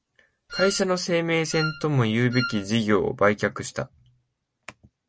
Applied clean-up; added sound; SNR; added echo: none; Wind instrument, woodwind instrument; 9 dB; none.